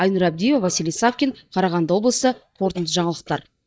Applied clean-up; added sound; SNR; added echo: neural mask model DeepFilterNet 3.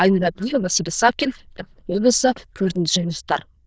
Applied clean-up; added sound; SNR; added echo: neural diffusion model UNIVERSE++.